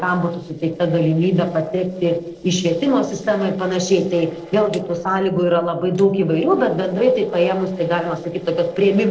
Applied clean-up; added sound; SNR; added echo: neural separator model SepFormer DNS4.